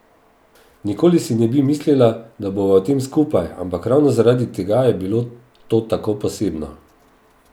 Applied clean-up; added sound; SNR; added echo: none; none; none; none.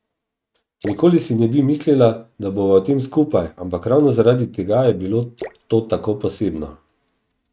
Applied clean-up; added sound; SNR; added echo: neural mask model RNNoise.